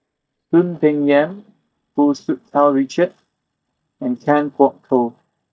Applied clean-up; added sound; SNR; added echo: neural mask model DeepFilterNet 3.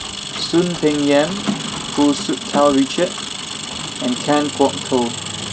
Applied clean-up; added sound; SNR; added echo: none; Engine; 7 dB; reverberation time 0.1 s.